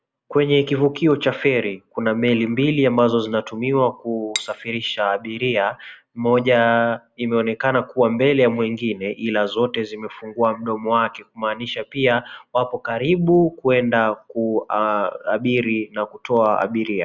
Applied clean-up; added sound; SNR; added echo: none; Cutlery, silverware / Dishes, pots, and pans; 11 dB; none.